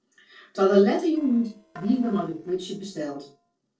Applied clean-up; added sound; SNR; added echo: neural separator model SepFormer DNS4.